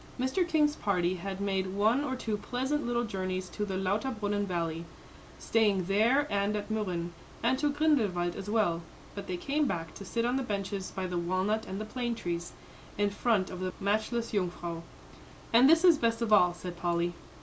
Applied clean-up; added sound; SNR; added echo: none; none; none; none.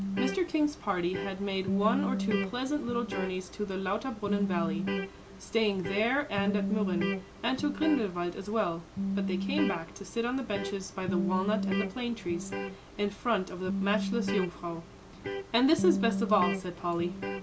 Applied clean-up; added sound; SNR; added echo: none; Electric guitar; 3 dB; none.